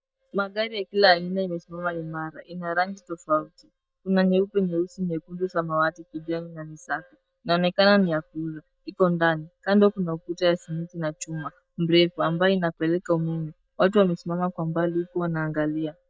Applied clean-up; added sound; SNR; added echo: neural mask model DeepFilterNet 3.